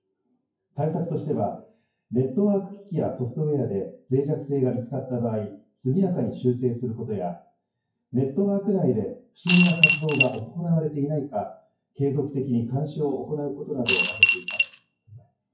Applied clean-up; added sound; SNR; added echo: classical method WPE with log-MMSE.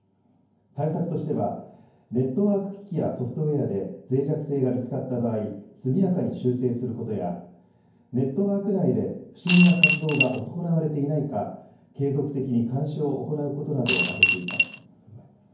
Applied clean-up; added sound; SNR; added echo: none; Coin (dropping) / Glass; -4 dB; reverberation time 0.9 s.